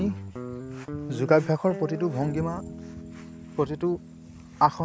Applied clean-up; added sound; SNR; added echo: none; Guitar; 11 dB; none.